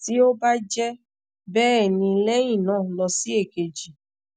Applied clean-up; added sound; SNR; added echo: none; none; none; none.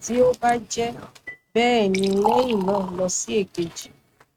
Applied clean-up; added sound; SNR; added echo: neural mask model RNNoise.